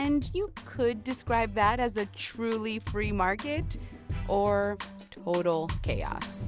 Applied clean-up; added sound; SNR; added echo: none; none; none; none.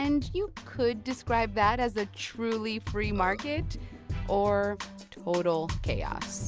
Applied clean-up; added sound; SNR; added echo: none; Burping, eructation; 16 dB; none.